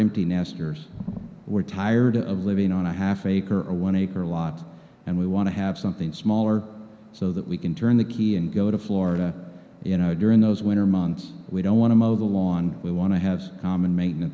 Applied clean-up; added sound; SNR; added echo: none; none; none; none.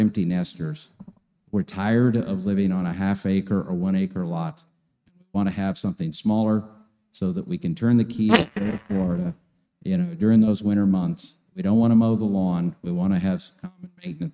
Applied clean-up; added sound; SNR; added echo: neural mask model RNNoise.